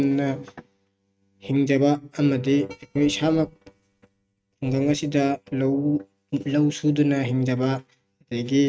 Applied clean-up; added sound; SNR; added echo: neural mask model RNNoise.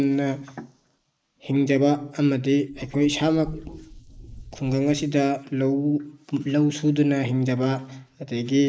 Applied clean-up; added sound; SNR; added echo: neural mask model Resemble Enhance denoiser.